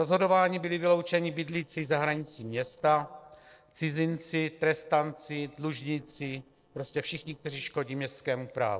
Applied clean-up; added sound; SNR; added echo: neural separator model SepFormer DNS4.